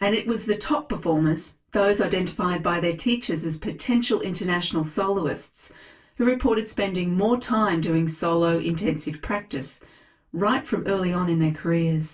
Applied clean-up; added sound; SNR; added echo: none; none; none; reverberation time 0.2 s.